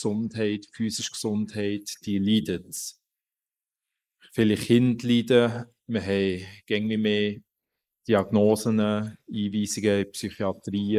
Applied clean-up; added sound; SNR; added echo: neural mask model Resemble Enhance denoiser.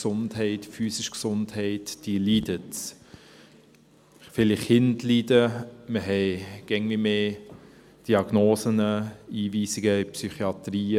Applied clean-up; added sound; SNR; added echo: none; none; none; none.